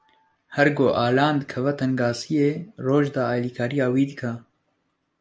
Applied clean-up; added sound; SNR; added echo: none; none; none; none.